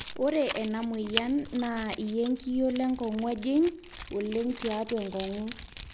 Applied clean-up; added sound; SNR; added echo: none; Keys jangling; 0 dB; none.